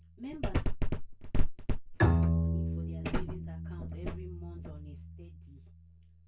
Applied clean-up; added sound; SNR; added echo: none; Bowed string instrument; 1 dB; reverberation time 0.1 s.